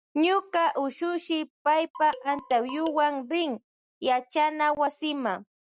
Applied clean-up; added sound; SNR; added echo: none; Marimba, xylophone; 16 dB; none.